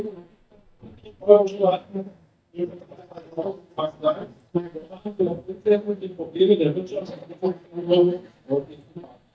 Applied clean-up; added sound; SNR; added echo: neural mask model DeepFilterNet 3.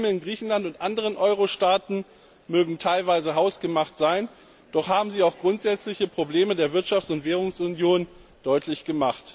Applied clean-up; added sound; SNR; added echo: none; none; none; none.